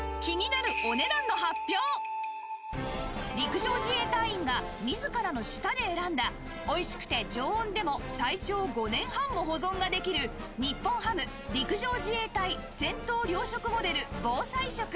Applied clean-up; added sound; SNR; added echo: none; none; none; none.